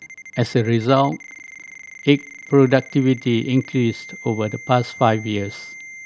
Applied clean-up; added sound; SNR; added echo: none; Ringtone; 18 dB; none.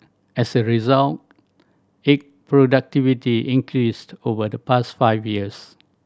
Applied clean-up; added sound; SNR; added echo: none; none; none; none.